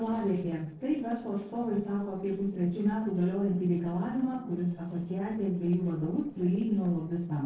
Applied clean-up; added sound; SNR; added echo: neural separator model SepFormer DNS4.